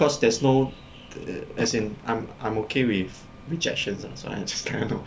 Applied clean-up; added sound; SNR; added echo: none; none; none; none.